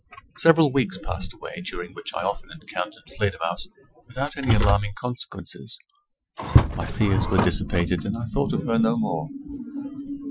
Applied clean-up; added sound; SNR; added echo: classical method Wiener filter.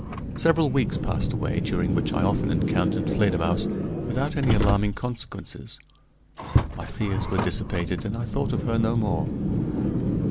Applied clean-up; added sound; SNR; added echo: none; Car; -1 dB; none.